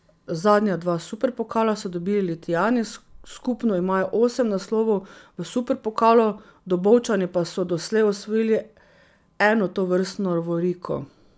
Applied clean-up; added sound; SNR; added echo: none; none; none; none.